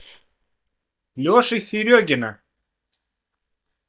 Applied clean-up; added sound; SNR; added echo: neural mask model DeepFilterNet 3.